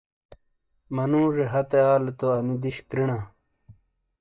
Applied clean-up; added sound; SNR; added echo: neural mask model DeepFilterNet 3.